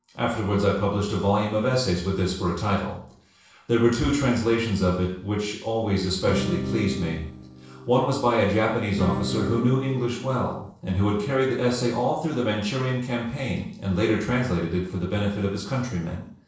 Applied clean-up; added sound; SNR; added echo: neural separator model SepFormer DNS4.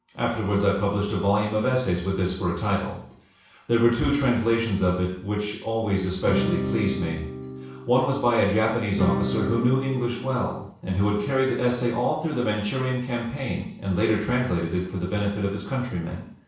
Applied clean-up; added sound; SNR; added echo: none; Acoustic guitar / Strum; 4 dB; reverberation time 0.7 s.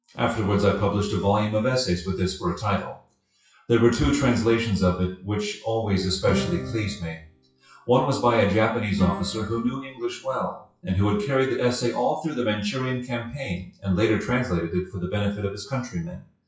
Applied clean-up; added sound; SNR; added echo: classical method WPE with log-MMSE.